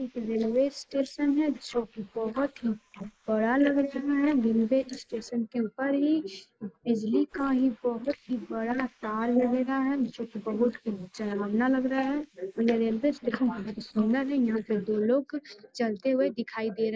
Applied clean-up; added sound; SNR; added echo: neural mask model Resemble Enhance denoiser.